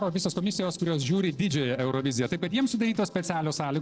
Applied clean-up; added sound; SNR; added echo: neural separator model SepFormer DNS4.